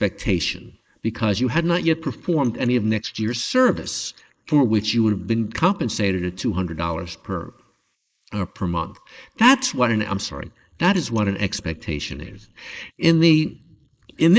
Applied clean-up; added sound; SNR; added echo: neural mask model Resemble Enhance denoiser.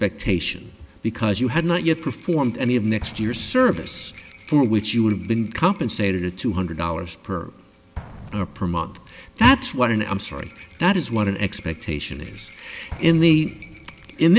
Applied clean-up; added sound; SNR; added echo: none; Explosion + Rattle; 18 dB; none.